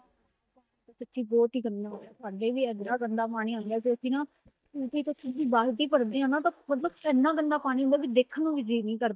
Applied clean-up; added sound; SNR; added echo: neural mask model DeepFilterNet 3.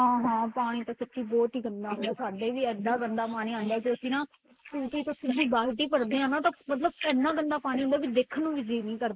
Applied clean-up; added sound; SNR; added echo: neural mask model Resemble Enhance denoiser.